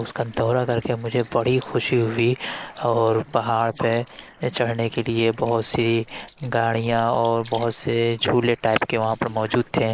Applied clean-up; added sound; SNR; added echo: neural mask model Resemble Enhance denoiser.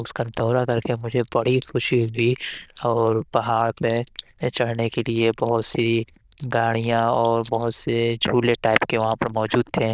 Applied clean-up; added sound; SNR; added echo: neural diffusion model UNIVERSE++.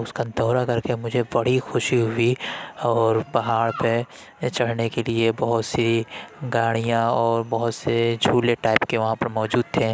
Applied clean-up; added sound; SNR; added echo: none; none; none; none.